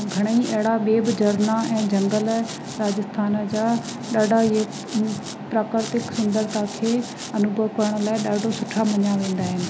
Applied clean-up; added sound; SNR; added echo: none; Domestic sounds, home sounds; 16 dB; none.